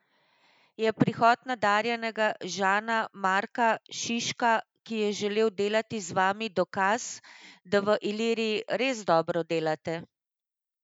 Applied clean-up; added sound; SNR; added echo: none; none; none; none.